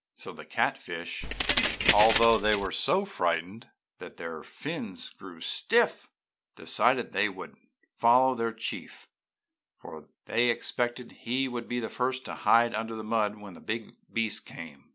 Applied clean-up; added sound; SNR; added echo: none; Keys jangling; -1 dB; none.